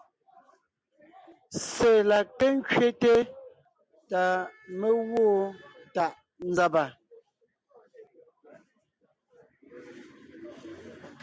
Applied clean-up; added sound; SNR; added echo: none; none; none; none.